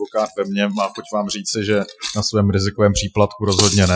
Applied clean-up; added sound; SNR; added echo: classical method Wiener filter.